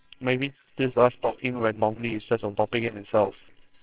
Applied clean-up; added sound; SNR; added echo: neural separator model SepFormer WHAMR!.